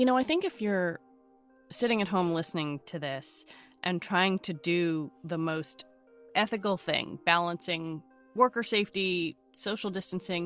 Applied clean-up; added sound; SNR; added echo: none; none; none; none.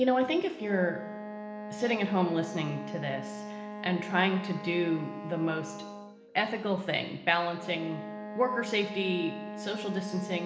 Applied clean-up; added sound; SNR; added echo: none; Wind instrument, woodwind instrument; 10 dB; reverberation time 1.1 s.